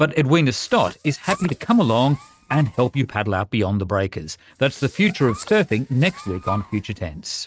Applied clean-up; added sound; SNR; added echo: neural mask model RNNoise.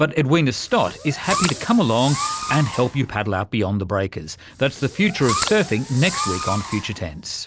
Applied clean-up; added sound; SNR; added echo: none; Fireworks; 8 dB; none.